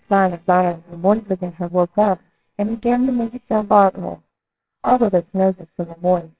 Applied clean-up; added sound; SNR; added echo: neural separator model SepFormer WHAMR!.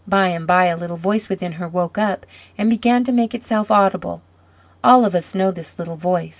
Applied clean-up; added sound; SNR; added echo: none; none; none; none.